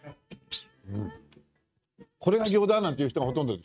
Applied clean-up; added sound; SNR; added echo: neural mask model RNNoise.